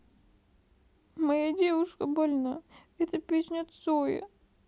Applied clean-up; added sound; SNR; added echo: none; none; none; none.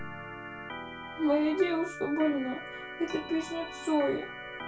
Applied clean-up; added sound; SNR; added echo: none; Organ; 10 dB; reverberation time 0.2 s.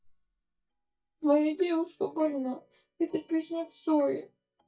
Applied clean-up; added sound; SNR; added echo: neural mask model DeepFilterNet 3.